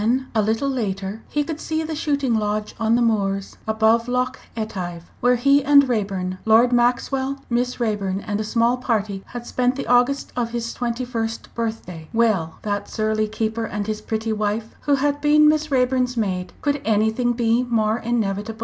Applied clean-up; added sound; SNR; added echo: none; none; none; none.